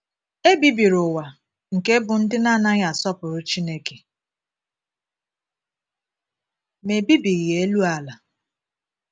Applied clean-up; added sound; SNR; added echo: none; none; none; none.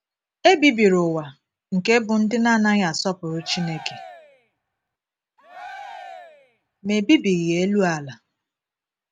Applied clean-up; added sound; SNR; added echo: none; Cheering; 18 dB; none.